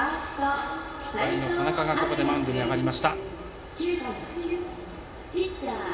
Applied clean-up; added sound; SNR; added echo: none; none; none; reverberation time 1.8 s.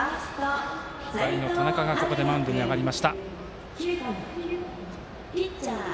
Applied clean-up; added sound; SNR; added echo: none; none; none; none.